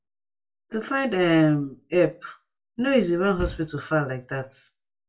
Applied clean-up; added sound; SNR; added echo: none; Bass drum; 11 dB; reverberation time 0.2 s.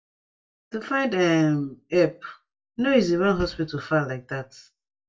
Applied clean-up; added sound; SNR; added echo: neural mask model DeepFilterNet 3.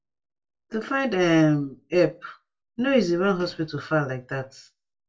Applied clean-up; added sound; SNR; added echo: neural separator model SepFormer DNS4.